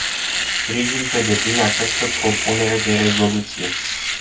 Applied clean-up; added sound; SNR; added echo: none; Domestic sounds, home sounds; 0 dB; reverberation time 0.2 s.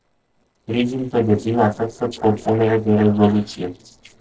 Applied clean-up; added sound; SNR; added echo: neural separator model SepFormer DNS4.